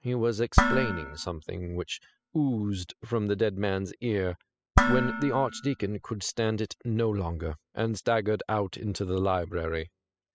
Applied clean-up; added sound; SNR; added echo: classical method spectral subtraction.